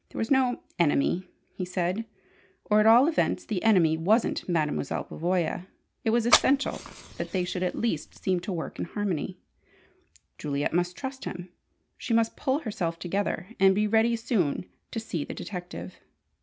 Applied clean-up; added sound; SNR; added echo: none; Fire; 5 dB; none.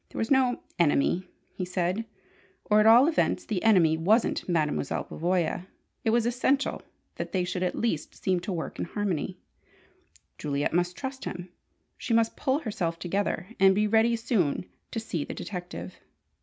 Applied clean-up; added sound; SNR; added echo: none; none; none; none.